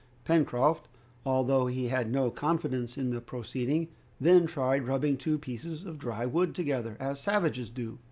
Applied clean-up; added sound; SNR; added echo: none; none; none; none.